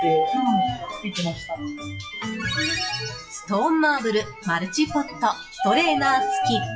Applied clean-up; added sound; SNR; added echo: classical method WPE with log-MMSE.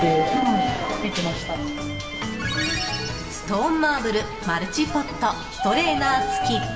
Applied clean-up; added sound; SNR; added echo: none; Bird; 5 dB; reverberation time 1.7 s.